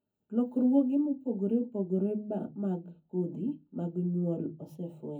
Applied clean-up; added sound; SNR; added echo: none; none; none; reverberation time 0.4 s.